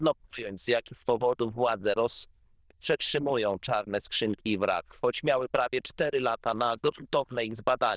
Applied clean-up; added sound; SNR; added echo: neural diffusion model UNIVERSE++.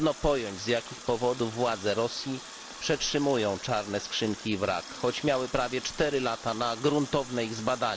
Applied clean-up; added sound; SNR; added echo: none; Water tap, faucet; 14 dB; none.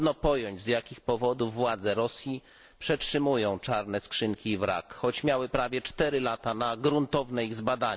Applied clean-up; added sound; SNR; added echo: none; none; none; none.